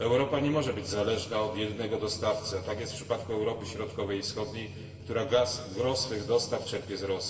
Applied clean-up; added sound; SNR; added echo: none; Drum; 13 dB; reverberation time 2.8 s.